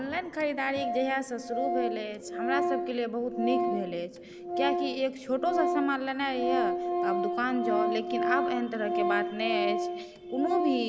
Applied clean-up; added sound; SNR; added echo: none; Organ; -1 dB; none.